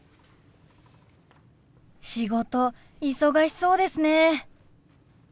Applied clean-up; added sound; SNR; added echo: none; none; none; none.